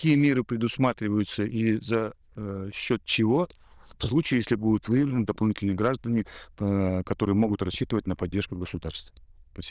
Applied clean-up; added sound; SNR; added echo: neural diffusion model UNIVERSE++.